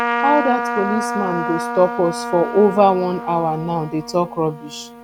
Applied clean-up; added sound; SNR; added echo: none; Trumpet; 6 dB; none.